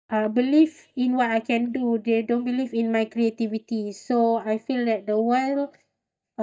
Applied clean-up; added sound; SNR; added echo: neural mask model DeepFilterNet 3.